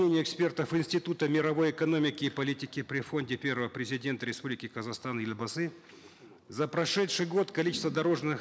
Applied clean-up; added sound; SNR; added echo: none; none; none; none.